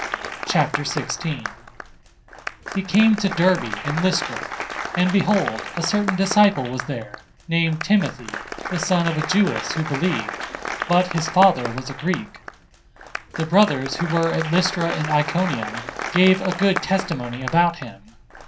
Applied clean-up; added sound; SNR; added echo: none; Applause; 8 dB; reverberation time 0.3 s.